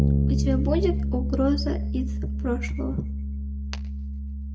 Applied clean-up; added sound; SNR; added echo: none; Bass guitar; -4 dB; reverberation time 0.4 s.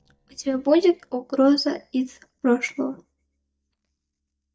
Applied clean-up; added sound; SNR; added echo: neural mask model DeepFilterNet 3.